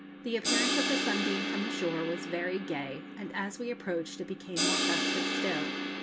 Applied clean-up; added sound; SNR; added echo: none; Crash cymbal; -2 dB; none.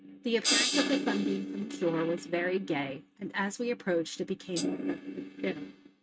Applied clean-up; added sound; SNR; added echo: neural mask model RNNoise.